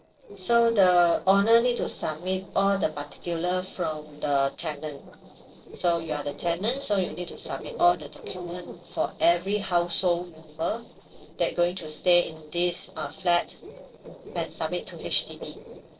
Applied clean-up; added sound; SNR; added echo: neural separator model SepFormer DNS4.